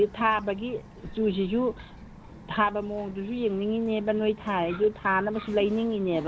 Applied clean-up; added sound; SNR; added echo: none; Bird vocalization, bird call, bird song; 18 dB; none.